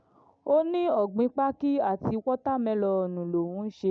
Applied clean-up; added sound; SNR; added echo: none; none; none; none.